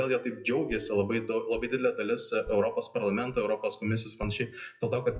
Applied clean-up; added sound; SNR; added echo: classical method WPE with log-MMSE.